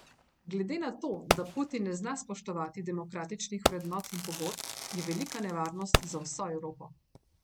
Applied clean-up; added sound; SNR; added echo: none; Fireworks; 0 dB; none.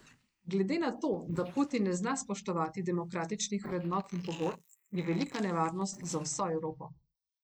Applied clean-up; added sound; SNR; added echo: neural mask model Resemble Enhance denoiser.